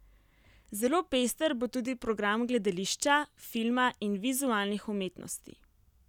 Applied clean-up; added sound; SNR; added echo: none; none; none; none.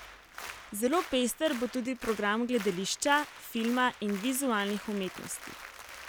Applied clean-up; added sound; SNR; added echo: none; Applause; 14 dB; none.